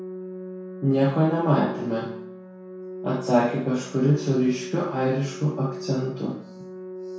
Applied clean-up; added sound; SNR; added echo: none; Organ; 12 dB; reverberation time 0.6 s.